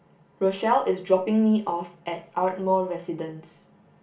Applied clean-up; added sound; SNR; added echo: none; none; none; reverberation time 0.2 s.